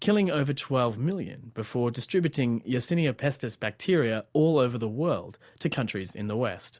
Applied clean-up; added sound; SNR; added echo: none; none; none; none.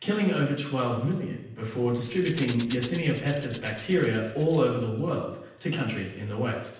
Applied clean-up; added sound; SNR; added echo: none; Rattle / Rattle (instrument); 18 dB; reverberation time 0.9 s.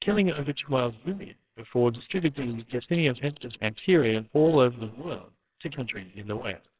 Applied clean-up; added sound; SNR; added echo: neural separator model SepFormer WHAMR!.